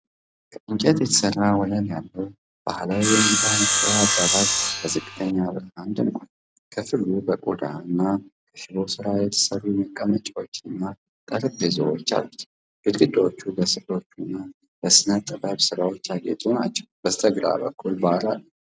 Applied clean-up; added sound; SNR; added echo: none; Sawing; -3 dB; none.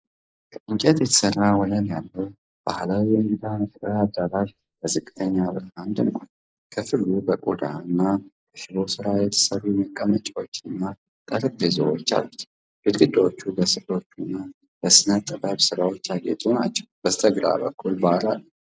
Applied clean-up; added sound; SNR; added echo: neural mask model Resemble Enhance denoiser.